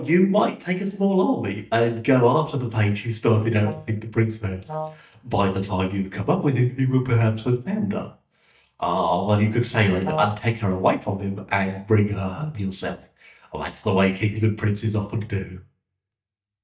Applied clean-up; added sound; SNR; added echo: neural mask model DeepFilterNet 3.